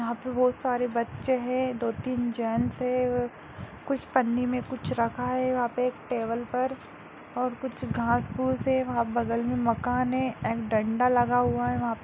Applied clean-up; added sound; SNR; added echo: none; none; none; none.